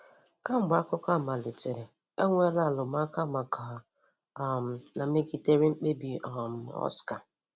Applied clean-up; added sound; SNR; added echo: none; none; none; none.